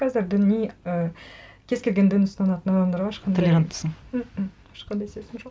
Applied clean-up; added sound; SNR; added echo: none; none; none; none.